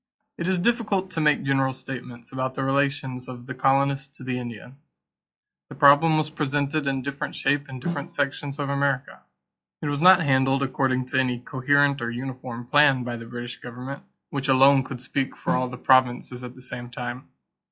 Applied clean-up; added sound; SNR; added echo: classical method log-MMSE.